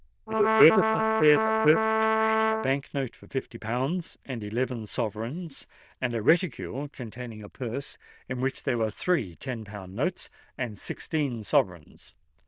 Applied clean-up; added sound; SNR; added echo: neural diffusion model UNIVERSE++.